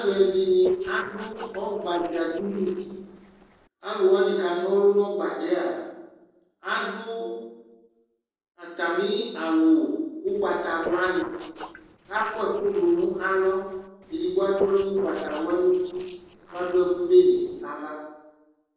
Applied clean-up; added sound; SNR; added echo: neural separator model SepFormer DNS4.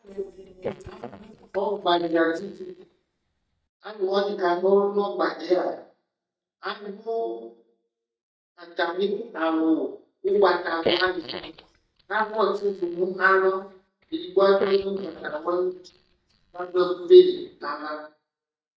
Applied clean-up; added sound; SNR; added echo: neural mask model DeepFilterNet 3.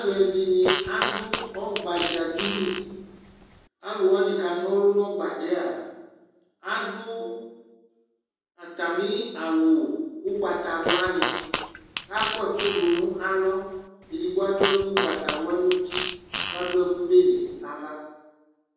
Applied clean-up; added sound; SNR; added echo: none; Fart; 3 dB; reverberation time 1.3 s.